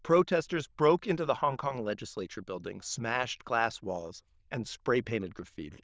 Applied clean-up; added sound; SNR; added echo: neural diffusion model UNIVERSE++.